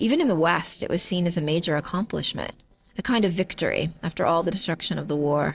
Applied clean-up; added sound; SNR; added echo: neural separator model SepFormer DNS4.